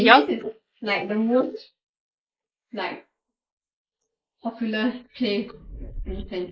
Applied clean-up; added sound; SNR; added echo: neural mask model Resemble Enhance denoiser.